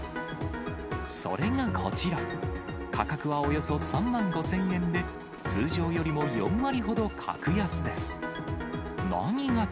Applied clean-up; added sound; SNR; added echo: none; none; none; none.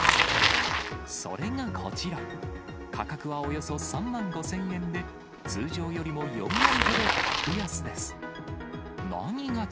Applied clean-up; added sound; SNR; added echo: none; Bicycle; -2 dB; none.